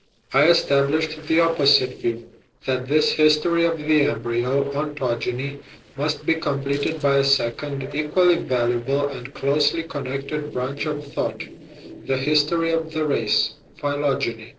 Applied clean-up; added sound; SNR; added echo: neural separator model SepFormer DNS4.